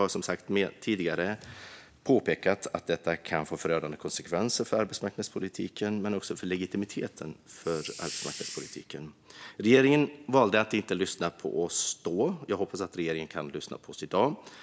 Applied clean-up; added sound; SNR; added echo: none; Hiss; 12 dB; none.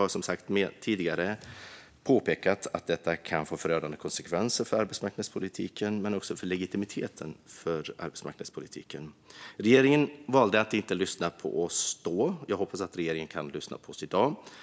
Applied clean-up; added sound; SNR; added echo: none; none; none; none.